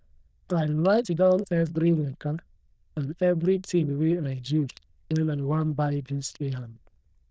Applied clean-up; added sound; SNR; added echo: neural diffusion model UNIVERSE++.